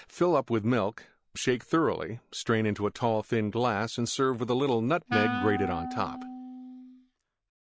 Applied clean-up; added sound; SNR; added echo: none; Wind instrument, woodwind instrument; 6 dB; none.